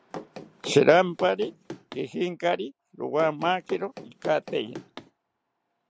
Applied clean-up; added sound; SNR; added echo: none; Run; 15 dB; none.